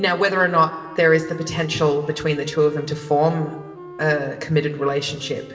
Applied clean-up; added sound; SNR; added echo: none; Wind instrument, woodwind instrument; 19 dB; reverberation time 1.2 s.